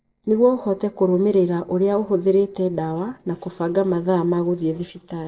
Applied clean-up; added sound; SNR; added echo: neural separator model SepFormer DNS4.